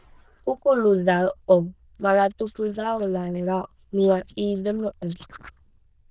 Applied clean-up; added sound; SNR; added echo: neural diffusion model UNIVERSE++.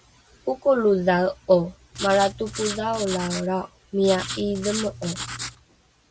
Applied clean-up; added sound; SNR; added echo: none; Writing; 9 dB; none.